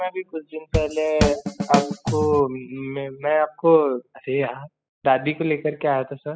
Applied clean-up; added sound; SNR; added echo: classical method spectral subtraction.